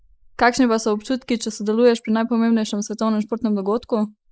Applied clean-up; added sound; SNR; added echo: neural mask model Resemble Enhance denoiser.